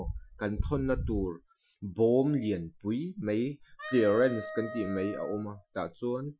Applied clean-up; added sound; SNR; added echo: classical method Wiener filter.